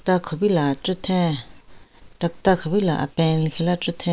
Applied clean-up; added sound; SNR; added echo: none; none; none; none.